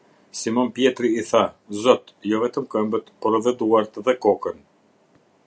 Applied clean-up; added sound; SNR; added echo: none; none; none; none.